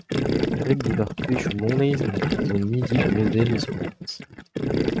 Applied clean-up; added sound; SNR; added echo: neural mask model RNNoise.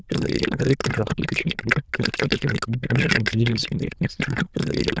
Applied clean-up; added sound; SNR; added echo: neural diffusion model UNIVERSE++.